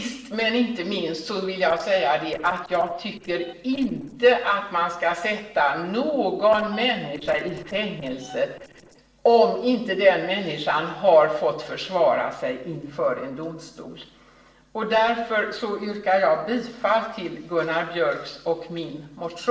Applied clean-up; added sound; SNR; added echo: neural separator model SepFormer DNS4.